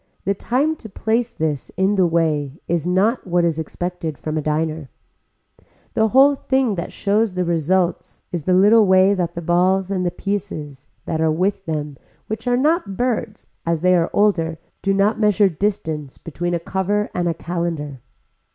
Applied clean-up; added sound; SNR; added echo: none; none; none; none.